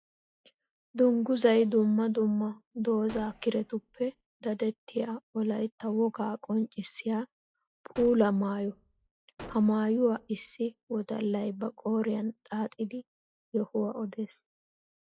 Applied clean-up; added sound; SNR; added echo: classical method log-MMSE.